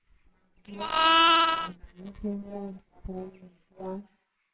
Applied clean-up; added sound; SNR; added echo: neural separator model SepFormer WHAMR!.